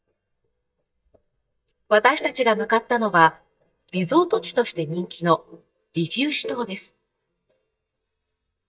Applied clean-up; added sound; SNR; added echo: neural mask model DeepFilterNet 3.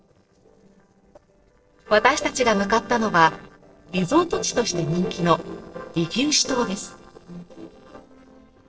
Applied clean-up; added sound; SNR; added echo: neural separator model SepFormer DNS4.